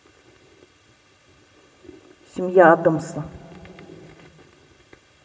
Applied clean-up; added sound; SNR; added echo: none; none; none; reverberation time 2.7 s.